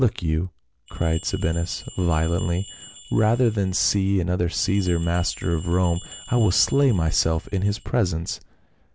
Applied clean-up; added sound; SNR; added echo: none; Bell; 20 dB; none.